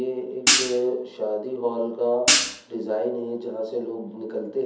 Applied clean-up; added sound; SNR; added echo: none; Hi-hat; -4 dB; reverberation time 0.7 s.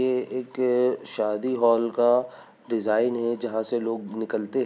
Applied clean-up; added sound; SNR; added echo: none; none; none; none.